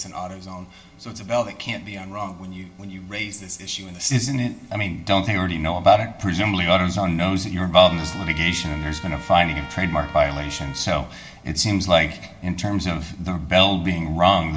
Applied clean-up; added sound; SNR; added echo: none; Trumpet; 17 dB; reverberation time 0.7 s.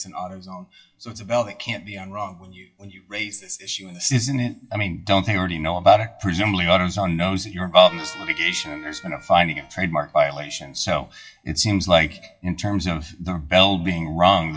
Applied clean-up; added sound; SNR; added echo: classical method WPE with log-MMSE.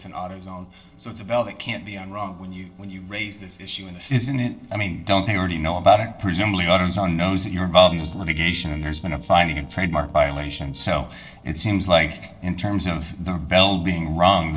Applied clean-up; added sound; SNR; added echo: neural separator model SepFormer DNS4.